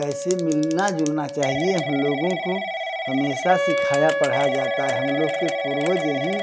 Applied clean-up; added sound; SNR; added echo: none; Wind instrument, woodwind instrument + Telephone / Typing; 2 dB; none.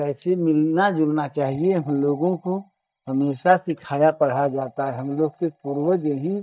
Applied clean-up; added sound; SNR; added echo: neural mask model DeepFilterNet 3.